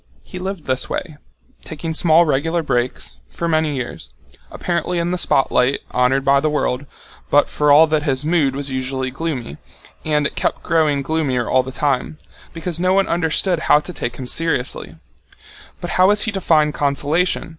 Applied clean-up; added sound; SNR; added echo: none; none; none; none.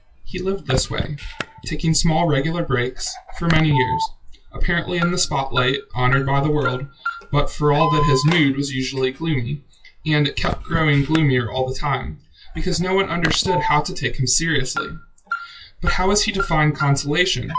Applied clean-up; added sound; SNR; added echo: classical method WPE with log-MMSE.